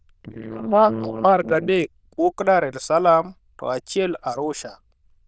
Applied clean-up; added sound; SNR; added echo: neural diffusion model UNIVERSE++.